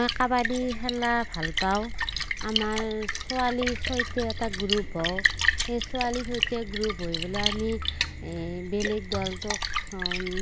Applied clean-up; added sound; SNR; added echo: none; Splash, splatter; 1 dB; none.